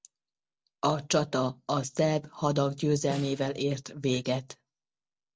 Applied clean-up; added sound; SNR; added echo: none; Snare drum; 15 dB; none.